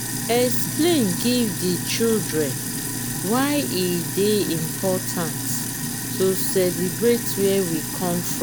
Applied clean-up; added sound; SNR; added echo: none; Sink (filling or washing); 4 dB; none.